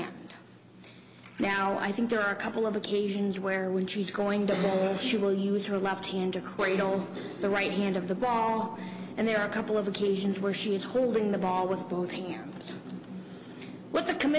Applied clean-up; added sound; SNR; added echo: none; none; none; none.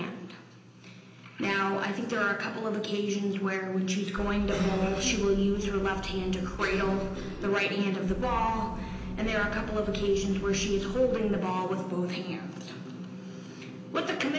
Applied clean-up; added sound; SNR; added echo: none; Gull, seagull / Wind; 10 dB; reverberation time 0.8 s.